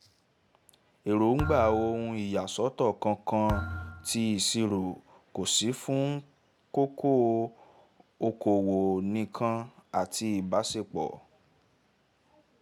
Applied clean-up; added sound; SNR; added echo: none; Thump, thud; 9 dB; none.